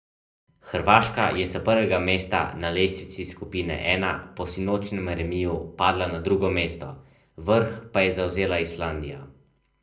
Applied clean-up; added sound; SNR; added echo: none; Drip / Splash, splatter; 19 dB; reverberation time 0.5 s.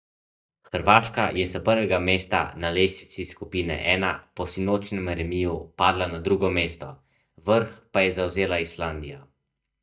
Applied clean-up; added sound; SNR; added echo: neural mask model DeepFilterNet 3.